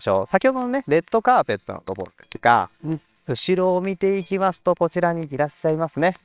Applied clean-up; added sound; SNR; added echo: neural separator model SepFormer WHAMR!.